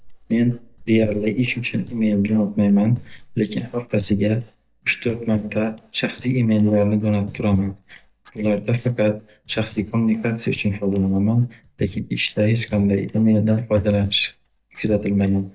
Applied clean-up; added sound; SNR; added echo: neural mask model DeepFilterNet 3.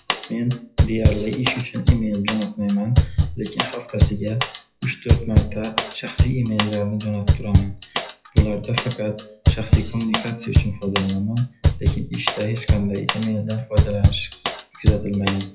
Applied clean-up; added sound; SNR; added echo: classical method WPE with log-MMSE.